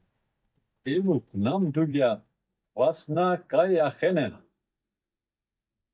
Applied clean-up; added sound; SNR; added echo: neural mask model DeepFilterNet 3.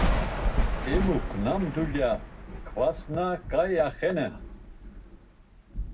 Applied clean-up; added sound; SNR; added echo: none; Thunder; 1 dB; reverberation time 0.4 s.